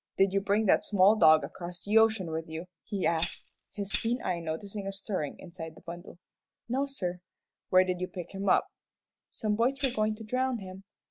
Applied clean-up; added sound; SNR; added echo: none; Tambourine; -5 dB; none.